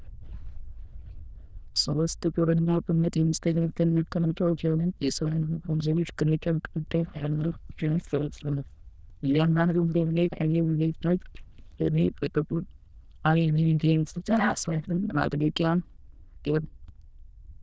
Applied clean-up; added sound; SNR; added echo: neural diffusion model UNIVERSE++.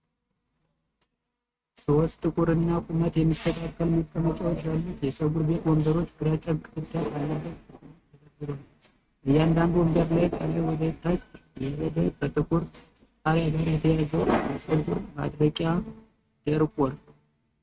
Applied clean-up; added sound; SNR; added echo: neural mask model RNNoise.